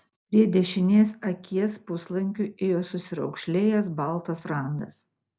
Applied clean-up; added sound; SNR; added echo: none; none; none; none.